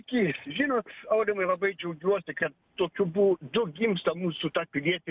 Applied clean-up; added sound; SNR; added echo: none; none; none; none.